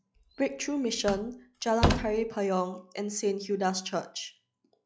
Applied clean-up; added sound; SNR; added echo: classical method log-MMSE.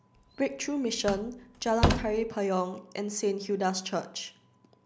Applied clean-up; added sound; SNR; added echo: none; Slam; 1 dB; none.